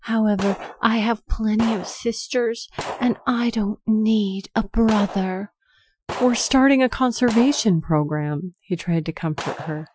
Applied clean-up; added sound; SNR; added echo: classical method Wiener filter.